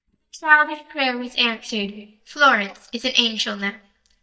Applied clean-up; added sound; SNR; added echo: neural mask model DeepFilterNet 3.